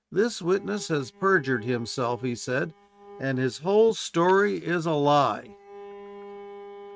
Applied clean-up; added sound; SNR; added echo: neural mask model RNNoise.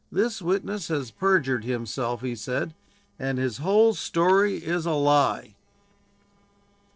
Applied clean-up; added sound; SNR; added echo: neural separator model SepFormer DNS4.